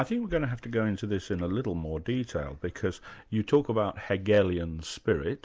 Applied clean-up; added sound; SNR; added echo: none; none; none; none.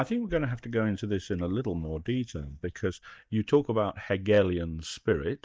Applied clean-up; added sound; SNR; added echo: neural mask model DeepFilterNet 3.